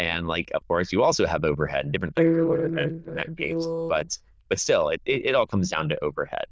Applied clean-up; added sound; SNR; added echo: neural diffusion model UNIVERSE++.